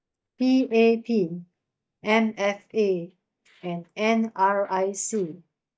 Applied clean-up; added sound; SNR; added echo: neural mask model DeepFilterNet 3.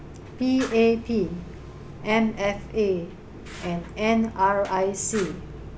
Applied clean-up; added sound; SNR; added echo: none; Fire; 13 dB; none.